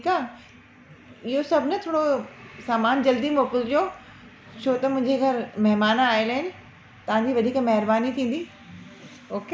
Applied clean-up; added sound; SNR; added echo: none; none; none; none.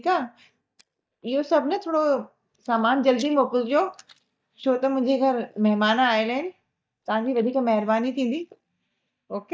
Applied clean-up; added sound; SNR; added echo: neural mask model DeepFilterNet 3.